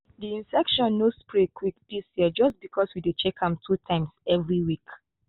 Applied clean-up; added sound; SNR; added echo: none; none; none; none.